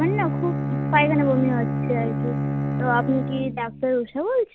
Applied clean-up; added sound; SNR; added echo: none; Bowed string instrument; 2 dB; none.